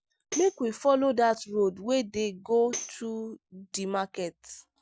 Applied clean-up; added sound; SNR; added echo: none; Tambourine; 14 dB; none.